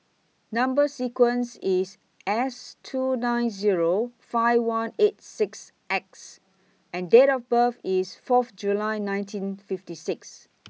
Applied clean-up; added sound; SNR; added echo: none; none; none; none.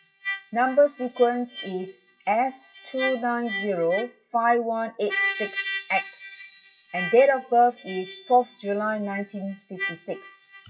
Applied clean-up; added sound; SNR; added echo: classical method WPE with log-MMSE.